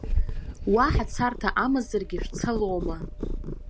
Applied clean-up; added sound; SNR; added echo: none; Purr; 2 dB; none.